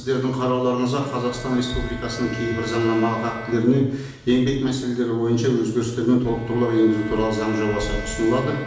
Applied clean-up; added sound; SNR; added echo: none; Bowed string instrument; 15 dB; reverberation time 0.9 s.